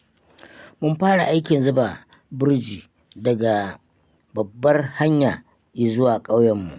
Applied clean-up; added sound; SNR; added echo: none; none; none; none.